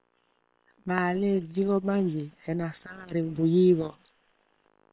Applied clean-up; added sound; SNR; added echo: neural separator model SepFormer WHAM!.